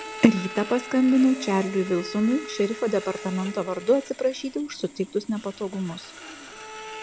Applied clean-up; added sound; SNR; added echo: none; Bowed string instrument + Sawing; 14 dB; none.